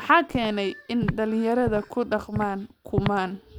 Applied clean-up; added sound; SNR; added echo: none; Walk, footsteps; 9 dB; none.